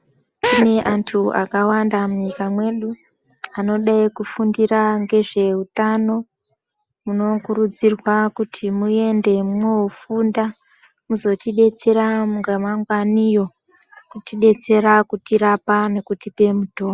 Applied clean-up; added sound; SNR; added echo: none; Drill; 2 dB; none.